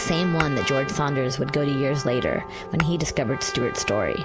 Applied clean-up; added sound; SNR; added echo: none; Tap / Glass + Trumpet; 9 dB; none.